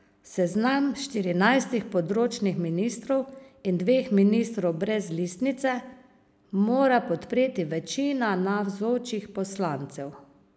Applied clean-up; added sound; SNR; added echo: none; none; none; none.